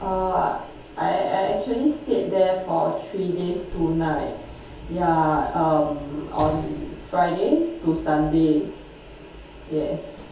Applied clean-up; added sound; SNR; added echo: none; Sliding door / Slam; 19 dB; reverberation time 0.6 s.